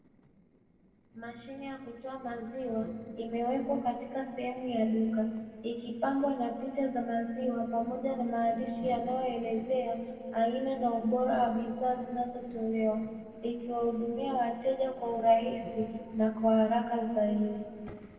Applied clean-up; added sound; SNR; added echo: neural separator model SepFormer DNS4.